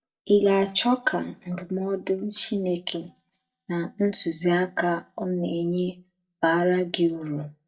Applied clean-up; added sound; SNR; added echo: neural mask model DeepFilterNet 3.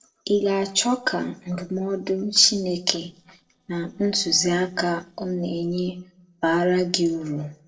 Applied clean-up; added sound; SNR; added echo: neural separator model SepFormer DNS4.